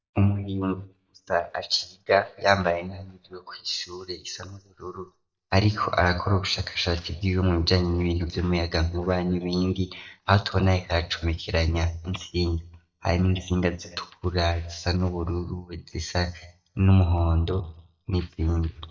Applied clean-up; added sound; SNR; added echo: neural mask model DeepFilterNet 3.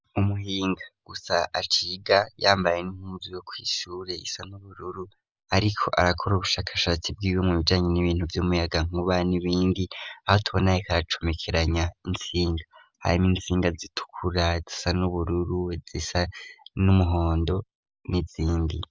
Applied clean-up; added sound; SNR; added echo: none; none; none; none.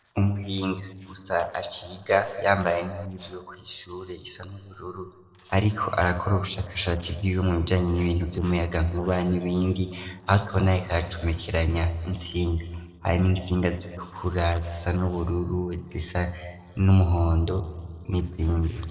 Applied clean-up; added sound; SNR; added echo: neural separator model SepFormer DNS4.